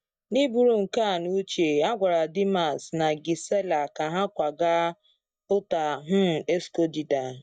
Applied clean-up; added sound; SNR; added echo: neural mask model DeepFilterNet 3.